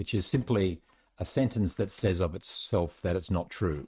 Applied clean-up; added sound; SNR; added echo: neural mask model RNNoise.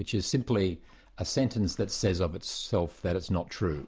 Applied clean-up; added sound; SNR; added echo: none; none; none; none.